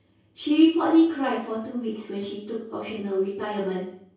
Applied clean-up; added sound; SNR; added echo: none; none; none; reverberation time 0.6 s.